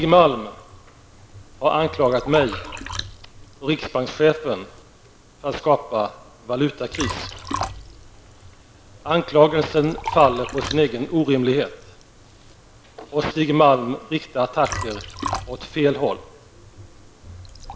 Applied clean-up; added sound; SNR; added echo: none; Liquid; 13 dB; none.